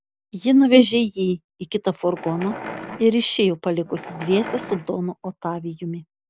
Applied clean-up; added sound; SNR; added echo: none; Wild animals; 14 dB; none.